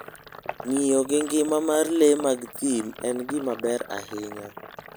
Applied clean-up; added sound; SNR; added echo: none; Sink (filling or washing); 16 dB; none.